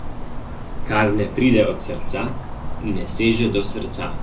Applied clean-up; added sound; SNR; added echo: none; Insect; 1 dB; reverberation time 0.4 s.